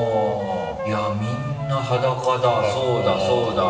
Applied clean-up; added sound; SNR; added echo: none; Wind instrument, woodwind instrument; 9 dB; reverberation time 1.4 s.